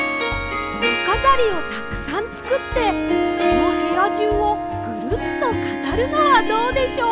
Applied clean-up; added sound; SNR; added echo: none; Harp; 1 dB; none.